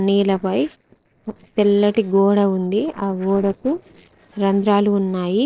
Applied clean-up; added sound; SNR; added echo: neural separator model SepFormer DNS4.